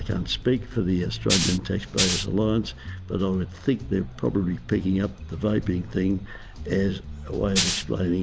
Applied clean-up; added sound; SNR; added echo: none; Rattle (instrument); 0 dB; none.